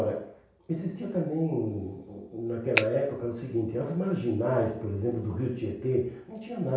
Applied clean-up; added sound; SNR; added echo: none; Finger snapping; -2 dB; reverberation time 0.7 s.